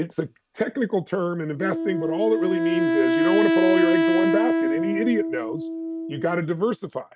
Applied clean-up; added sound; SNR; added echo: neural mask model RNNoise.